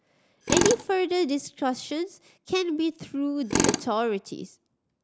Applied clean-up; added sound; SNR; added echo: none; Tools; 4 dB; none.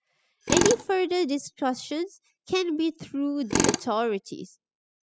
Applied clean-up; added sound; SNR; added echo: classical method spectral subtraction.